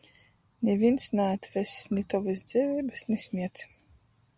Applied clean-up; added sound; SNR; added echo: none; none; none; none.